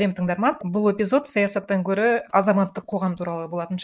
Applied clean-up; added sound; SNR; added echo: neural mask model Resemble Enhance denoiser.